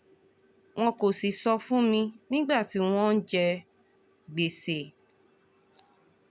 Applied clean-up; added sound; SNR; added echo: none; none; none; none.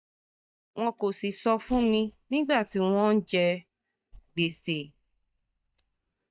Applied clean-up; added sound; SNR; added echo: neural mask model DeepFilterNet 3.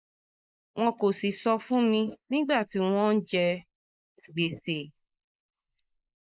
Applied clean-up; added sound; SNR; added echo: neural mask model Resemble Enhance denoiser.